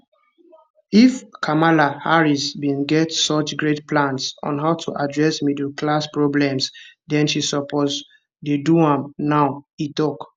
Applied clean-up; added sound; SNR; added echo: none; none; none; none.